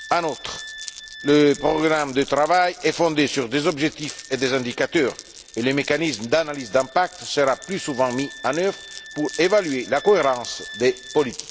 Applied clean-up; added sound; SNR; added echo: none; Glass + Wind instrument, woodwind instrument; 17 dB; none.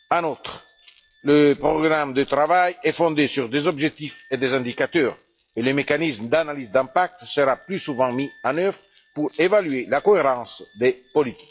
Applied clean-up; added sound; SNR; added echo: classical method log-MMSE.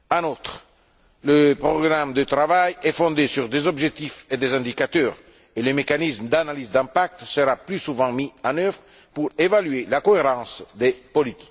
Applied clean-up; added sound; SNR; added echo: none; none; none; none.